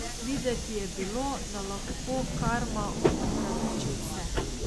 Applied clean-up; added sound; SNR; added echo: none; Subway, metro, underground; -4 dB; none.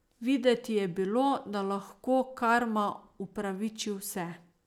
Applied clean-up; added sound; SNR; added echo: none; none; none; none.